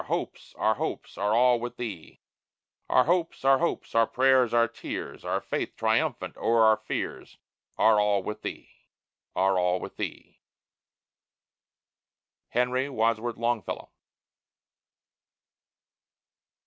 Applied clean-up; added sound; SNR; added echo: none; none; none; none.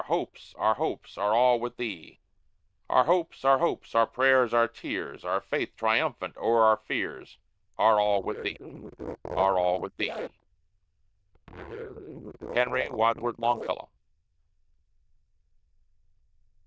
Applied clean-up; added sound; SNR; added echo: neural diffusion model UNIVERSE++.